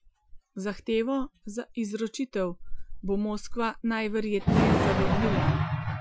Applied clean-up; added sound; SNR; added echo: classical method Wiener filter.